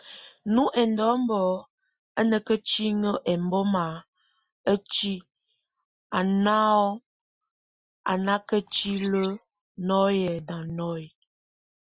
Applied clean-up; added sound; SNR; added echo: classical method Wiener filter.